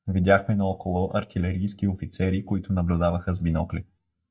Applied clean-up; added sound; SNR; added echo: neural mask model DeepFilterNet 3.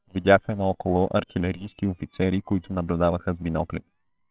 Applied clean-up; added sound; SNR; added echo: neural separator model SepFormer WHAMR!.